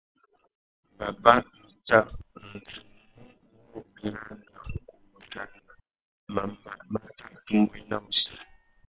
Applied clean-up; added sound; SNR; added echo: neural separator model SepFormer WHAM!.